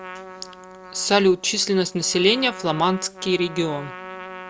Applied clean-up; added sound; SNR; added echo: none; Trumpet; 15 dB; none.